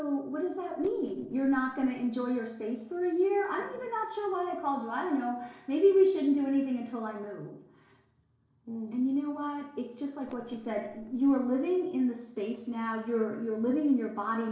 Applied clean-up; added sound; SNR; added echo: neural separator model SepFormer DNS4.